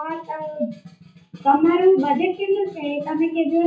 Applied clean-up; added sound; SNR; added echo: classical method WPE with log-MMSE.